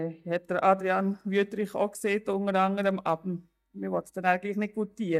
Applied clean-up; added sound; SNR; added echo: neural mask model DeepFilterNet 3.